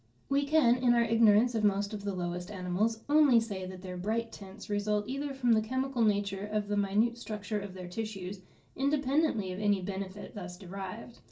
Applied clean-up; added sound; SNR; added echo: none; none; none; reverberation time 0.2 s.